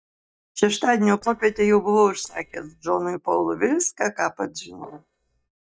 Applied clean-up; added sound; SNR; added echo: neural mask model DeepFilterNet 3.